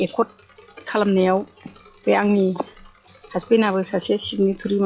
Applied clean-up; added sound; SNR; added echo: classical method log-MMSE.